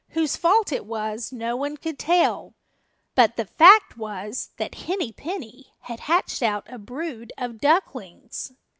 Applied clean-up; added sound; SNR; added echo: none; none; none; none.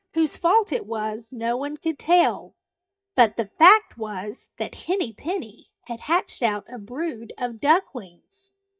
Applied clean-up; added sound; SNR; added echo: neural mask model DeepFilterNet 3.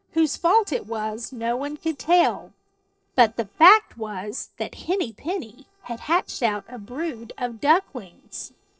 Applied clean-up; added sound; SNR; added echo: neural separator model SepFormer DNS4.